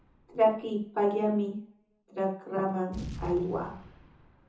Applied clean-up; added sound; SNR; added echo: none; Boom; 16 dB; reverberation time 0.5 s.